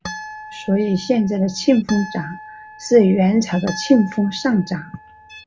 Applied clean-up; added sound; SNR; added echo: none; Harp; 17 dB; none.